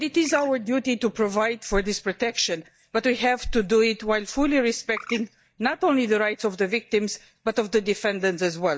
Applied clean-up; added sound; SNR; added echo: neural mask model DeepFilterNet 3.